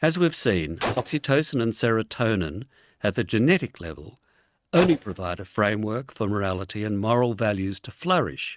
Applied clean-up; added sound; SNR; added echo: neural mask model RNNoise.